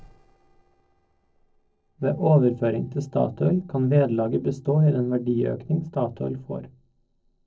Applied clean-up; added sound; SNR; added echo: neural separator model SepFormer DNS4.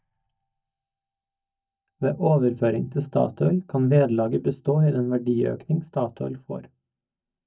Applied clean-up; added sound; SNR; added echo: neural mask model DeepFilterNet 3.